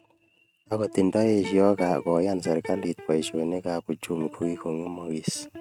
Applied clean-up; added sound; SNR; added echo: neural mask model RNNoise.